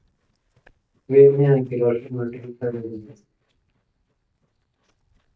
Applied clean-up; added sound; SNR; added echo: neural mask model DeepFilterNet 3.